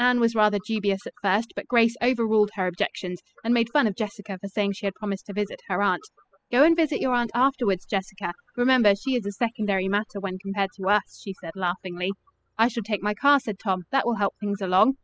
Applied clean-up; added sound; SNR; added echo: classical method spectral subtraction.